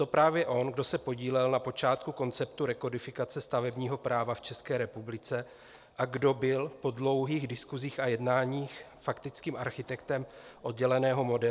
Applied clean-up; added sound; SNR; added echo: none; none; none; none.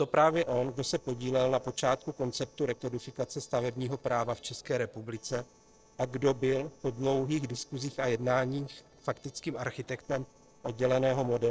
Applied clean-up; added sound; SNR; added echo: neural separator model SepFormer DNS4.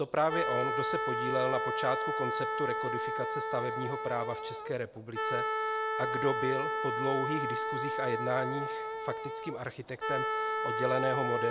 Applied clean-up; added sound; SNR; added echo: none; Wind instrument, woodwind instrument; -1 dB; none.